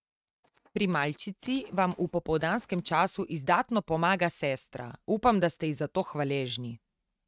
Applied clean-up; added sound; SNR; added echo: neural mask model RNNoise.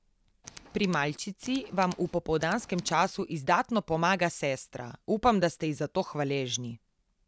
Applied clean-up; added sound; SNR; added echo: none; Tools; 19 dB; none.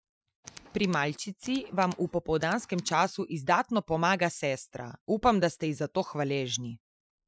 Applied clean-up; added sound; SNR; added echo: classical method Wiener filter.